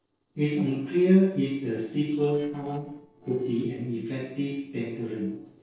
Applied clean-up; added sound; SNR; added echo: neural separator model SepFormer DNS4.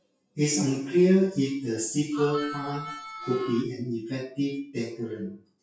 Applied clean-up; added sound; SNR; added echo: classical method WPE with log-MMSE.